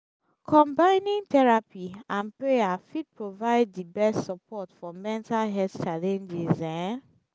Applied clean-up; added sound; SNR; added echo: none; none; none; none.